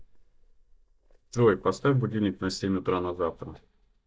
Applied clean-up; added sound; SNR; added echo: neural mask model DeepFilterNet 3.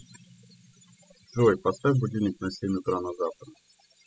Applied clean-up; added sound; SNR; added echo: classical method spectral subtraction.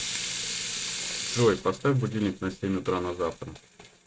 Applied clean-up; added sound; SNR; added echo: neural mask model RNNoise.